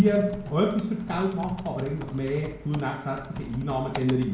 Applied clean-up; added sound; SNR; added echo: none; Typing; 14 dB; reverberation time 0.5 s.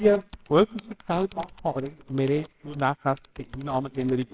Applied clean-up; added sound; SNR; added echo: neural separator model SepFormer WHAMR!.